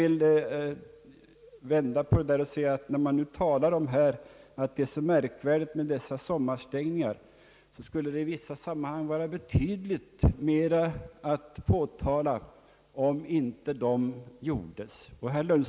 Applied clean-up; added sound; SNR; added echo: none; none; none; none.